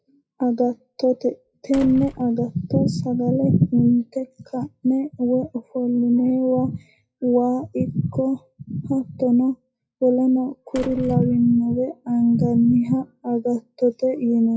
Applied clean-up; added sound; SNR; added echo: classical method WPE with log-MMSE.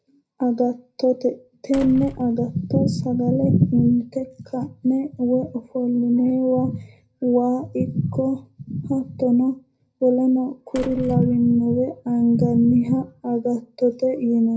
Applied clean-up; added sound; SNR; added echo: none; Slam; 20 dB; reverberation time 0.3 s.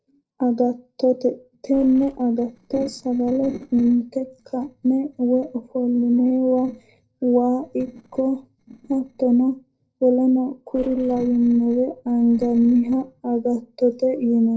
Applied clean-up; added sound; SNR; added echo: neural separator model SepFormer DNS4.